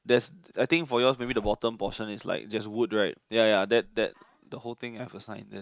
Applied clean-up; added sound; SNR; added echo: neural mask model RNNoise.